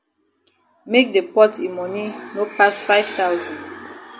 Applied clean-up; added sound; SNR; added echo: none; none; none; none.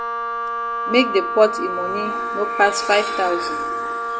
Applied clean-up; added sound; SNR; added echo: none; Wind instrument, woodwind instrument; 3 dB; none.